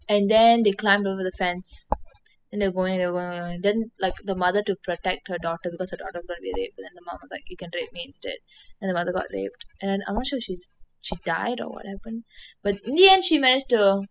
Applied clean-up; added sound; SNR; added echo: classical method spectral subtraction.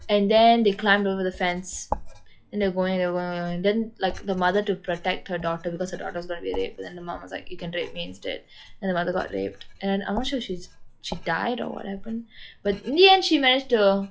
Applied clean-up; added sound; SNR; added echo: classical method log-MMSE.